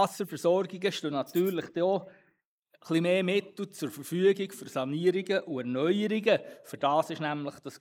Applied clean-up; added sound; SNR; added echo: neural mask model Resemble Enhance denoiser.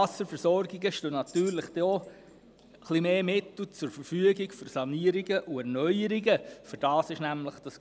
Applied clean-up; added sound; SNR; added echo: none; Tambourine; 18 dB; none.